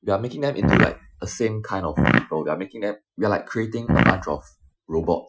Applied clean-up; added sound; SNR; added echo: classical method Wiener filter.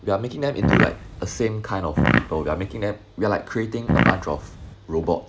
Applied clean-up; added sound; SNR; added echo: none; Fart; -3 dB; none.